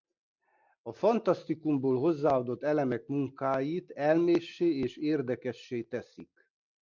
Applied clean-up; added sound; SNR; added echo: none; none; none; none.